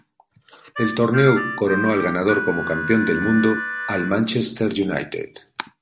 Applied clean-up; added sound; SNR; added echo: none; Harmonica; 6 dB; none.